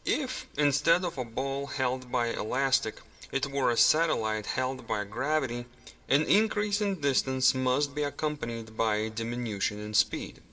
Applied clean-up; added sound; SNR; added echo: none; none; none; reverberation time 0.3 s.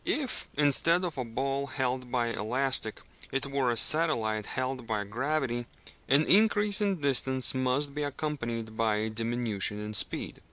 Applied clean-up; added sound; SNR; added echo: none; none; none; none.